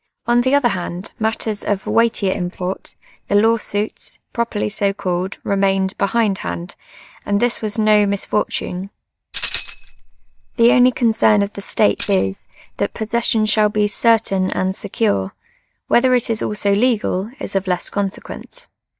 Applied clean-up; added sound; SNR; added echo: neural mask model DeepFilterNet 3.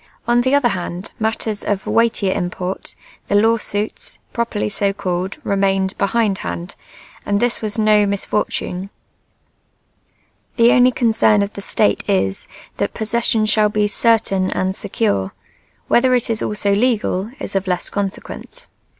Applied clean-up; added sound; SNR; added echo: none; none; none; none.